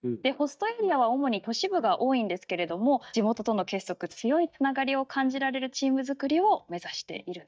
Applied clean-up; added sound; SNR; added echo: neural mask model DeepFilterNet 3.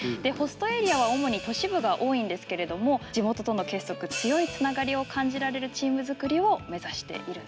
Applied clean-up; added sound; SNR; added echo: none; Hi-hat; 15 dB; none.